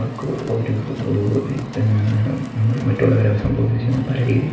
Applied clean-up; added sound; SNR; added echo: none; Car; 13 dB; reverberation time 1.0 s.